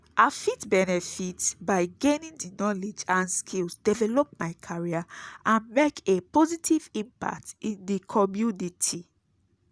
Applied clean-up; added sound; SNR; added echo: none; none; none; none.